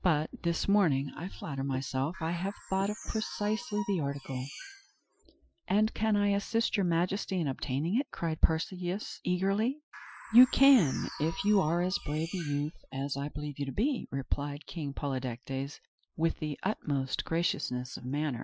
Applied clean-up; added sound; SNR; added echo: classical method Wiener filter.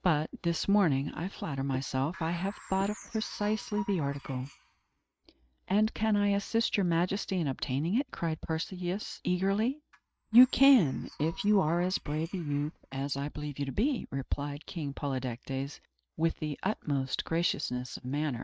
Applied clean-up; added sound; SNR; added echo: neural mask model RNNoise.